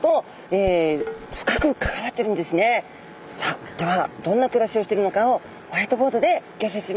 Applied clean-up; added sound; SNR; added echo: none; Dishes, pots, and pans; 12 dB; none.